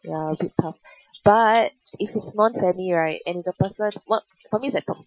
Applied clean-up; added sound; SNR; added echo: classical method Wiener filter.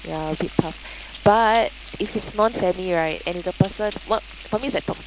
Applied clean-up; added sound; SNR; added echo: none; Chewing, mastication + Frying (food); 16 dB; none.